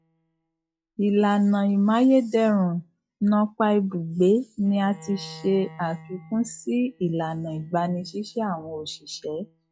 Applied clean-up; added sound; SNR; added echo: classical method log-MMSE.